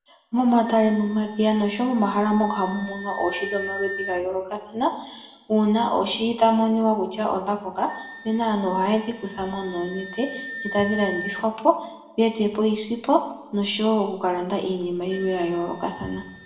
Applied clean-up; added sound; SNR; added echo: none; Wind instrument, woodwind instrument; 16 dB; reverberation time 0.8 s.